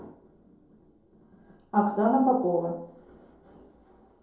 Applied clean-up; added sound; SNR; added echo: none; none; none; reverberation time 2.6 s.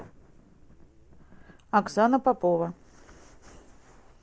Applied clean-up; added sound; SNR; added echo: none; none; none; none.